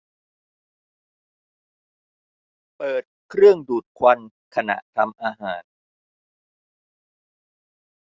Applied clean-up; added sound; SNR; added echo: none; none; none; none.